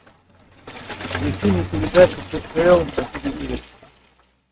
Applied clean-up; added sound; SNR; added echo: neural mask model RNNoise.